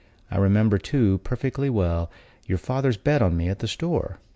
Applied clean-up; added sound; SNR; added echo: none; none; none; none.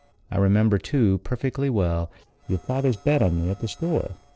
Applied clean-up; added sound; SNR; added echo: neural separator model SepFormer DNS4.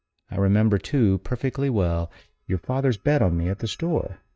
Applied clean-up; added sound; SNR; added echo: neural mask model DeepFilterNet 3.